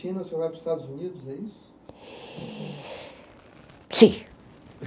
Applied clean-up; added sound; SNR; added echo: none; none; none; none.